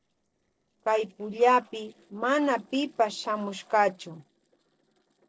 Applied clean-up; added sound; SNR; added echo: neural separator model SepFormer DNS4.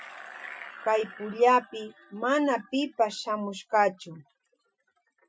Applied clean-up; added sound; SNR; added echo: classical method Wiener filter.